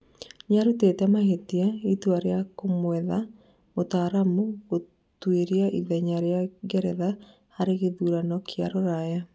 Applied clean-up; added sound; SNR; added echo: none; none; none; none.